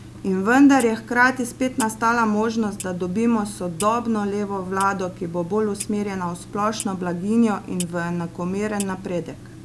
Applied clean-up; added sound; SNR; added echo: none; Clock; 15 dB; none.